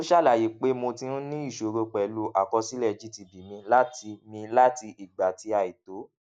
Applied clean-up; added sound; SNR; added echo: none; none; none; none.